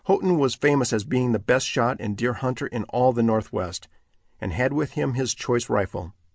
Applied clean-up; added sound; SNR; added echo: none; none; none; none.